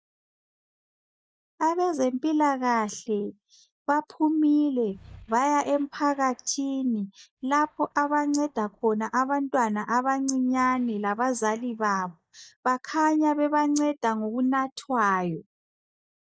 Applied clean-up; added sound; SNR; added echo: neural mask model DeepFilterNet 3.